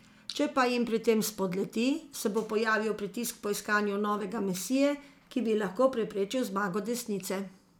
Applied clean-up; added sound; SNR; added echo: none; none; none; none.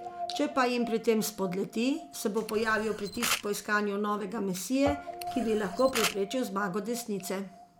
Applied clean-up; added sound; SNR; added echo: none; Camera + Guitar; 9 dB; none.